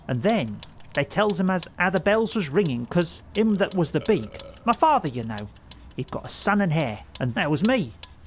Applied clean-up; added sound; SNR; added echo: none; Burping, eructation + Vehicle; 19 dB; none.